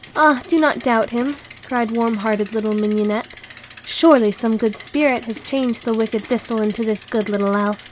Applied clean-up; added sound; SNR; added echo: none; Bicycle; 16 dB; none.